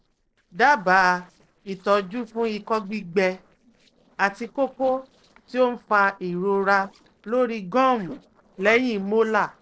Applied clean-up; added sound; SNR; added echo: neural separator model SepFormer DNS4.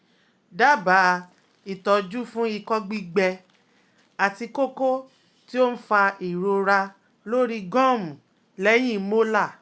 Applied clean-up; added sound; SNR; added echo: none; none; none; none.